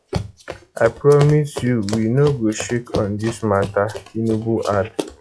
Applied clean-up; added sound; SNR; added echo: classical method log-MMSE.